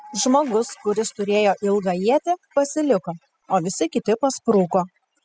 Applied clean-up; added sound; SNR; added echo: classical method spectral subtraction.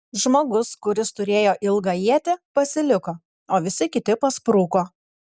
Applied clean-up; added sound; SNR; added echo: none; none; none; none.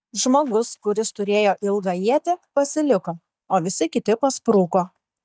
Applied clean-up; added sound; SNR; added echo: neural mask model DeepFilterNet 3.